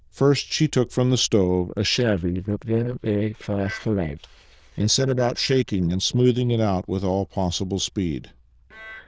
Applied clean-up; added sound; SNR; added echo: neural diffusion model UNIVERSE++.